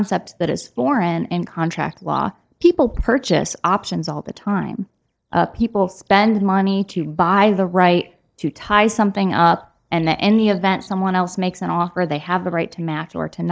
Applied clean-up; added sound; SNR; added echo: neural mask model DeepFilterNet 3.